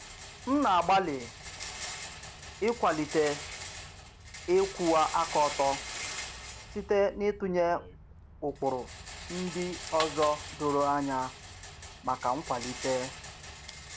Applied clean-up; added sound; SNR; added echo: none; Rattle; 11 dB; none.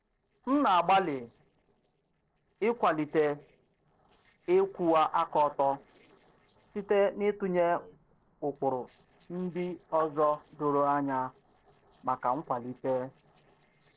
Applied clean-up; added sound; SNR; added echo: neural separator model SepFormer DNS4.